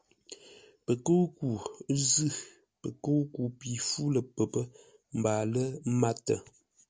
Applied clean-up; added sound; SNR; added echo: none; none; none; none.